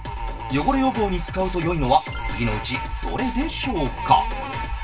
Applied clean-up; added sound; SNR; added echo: none; none; none; reverberation time 0.1 s.